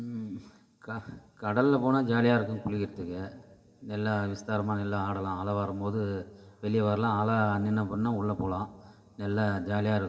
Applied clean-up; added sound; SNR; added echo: none; none; none; reverberation time 2.3 s.